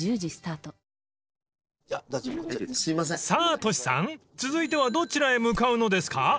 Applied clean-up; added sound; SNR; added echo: neural separator model SepFormer DNS4.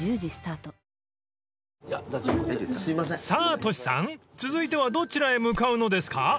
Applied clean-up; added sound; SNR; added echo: none; Hammer; 14 dB; none.